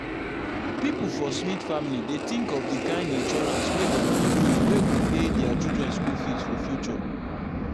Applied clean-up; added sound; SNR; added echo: none; Aircraft; -5 dB; none.